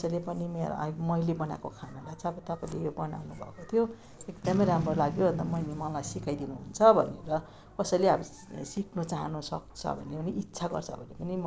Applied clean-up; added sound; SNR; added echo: none; Boom; 13 dB; none.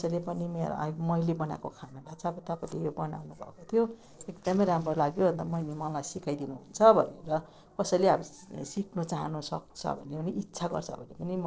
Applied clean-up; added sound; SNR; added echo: neural separator model SepFormer DNS4.